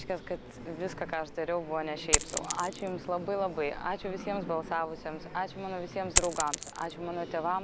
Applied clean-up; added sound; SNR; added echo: none; Coin (dropping); 3 dB; none.